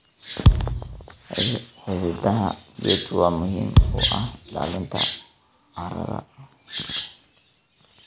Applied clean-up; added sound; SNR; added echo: none; Thump, thud; -5 dB; none.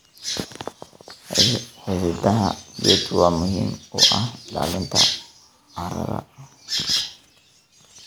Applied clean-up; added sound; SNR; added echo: none; none; none; none.